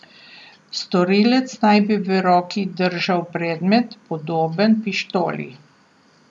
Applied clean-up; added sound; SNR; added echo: none; none; none; none.